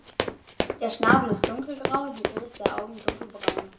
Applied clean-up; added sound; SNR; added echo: none; Run; -1 dB; reverberation time 0.2 s.